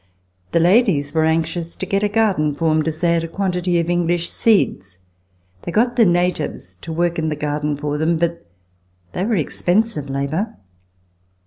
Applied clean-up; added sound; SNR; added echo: none; none; none; none.